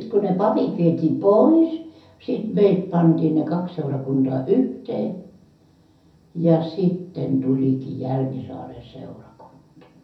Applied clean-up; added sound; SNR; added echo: none; none; none; reverberation time 0.3 s.